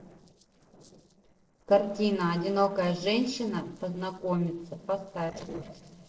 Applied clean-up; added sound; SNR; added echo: neural separator model SepFormer DNS4.